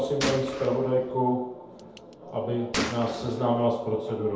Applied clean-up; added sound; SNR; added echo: none; Gunshot, gunfire; 9 dB; reverberation time 0.8 s.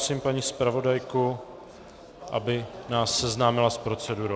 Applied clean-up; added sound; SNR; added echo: none; none; none; none.